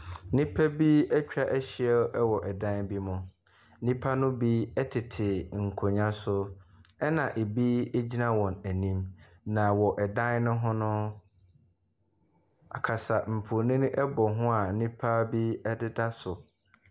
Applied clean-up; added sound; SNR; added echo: none; none; none; none.